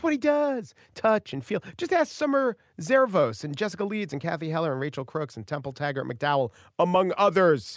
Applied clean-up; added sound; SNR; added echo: none; none; none; none.